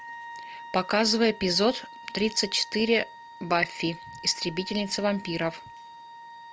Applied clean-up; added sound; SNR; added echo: none; Wind instrument, woodwind instrument; 16 dB; none.